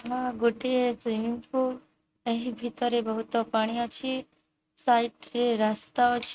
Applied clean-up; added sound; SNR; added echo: neural mask model RNNoise.